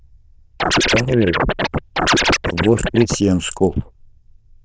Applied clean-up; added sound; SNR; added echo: neural diffusion model UNIVERSE++.